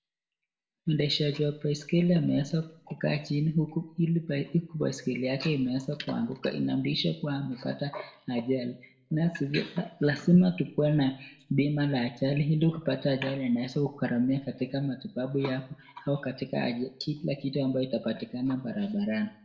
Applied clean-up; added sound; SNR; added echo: none; none; none; reverberation time 0.5 s.